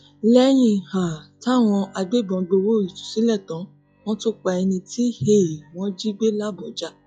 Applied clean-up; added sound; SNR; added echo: classical method log-MMSE.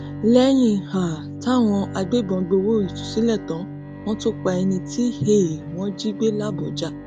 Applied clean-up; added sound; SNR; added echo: none; Bowed string instrument; 11 dB; none.